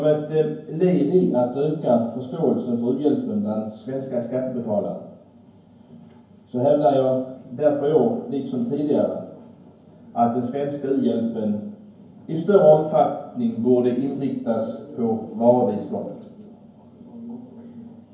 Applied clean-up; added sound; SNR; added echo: none; none; none; reverberation time 0.9 s.